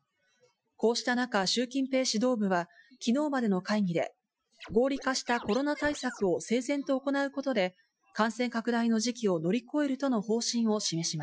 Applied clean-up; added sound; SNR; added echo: classical method Wiener filter.